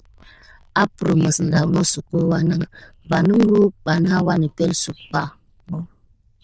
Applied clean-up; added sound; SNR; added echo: neural diffusion model UNIVERSE++.